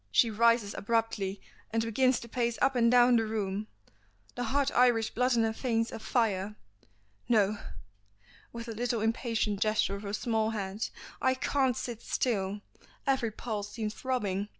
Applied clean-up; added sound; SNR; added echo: none; none; none; none.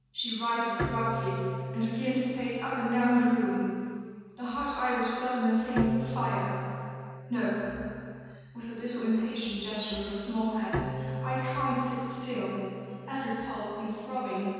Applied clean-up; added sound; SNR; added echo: none; Bowed string instrument; 9 dB; reverberation time 2.1 s.